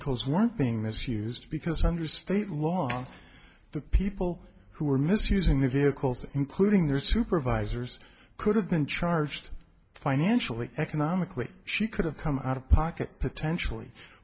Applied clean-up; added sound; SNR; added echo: none; none; none; none.